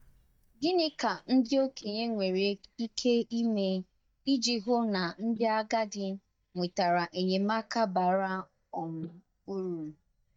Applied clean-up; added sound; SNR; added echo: neural mask model DeepFilterNet 3.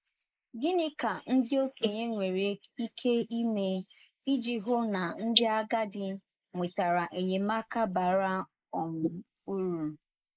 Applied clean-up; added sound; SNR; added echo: neural mask model Resemble Enhance denoiser.